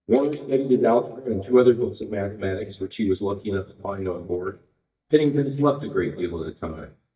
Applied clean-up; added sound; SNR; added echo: neural mask model DeepFilterNet 3.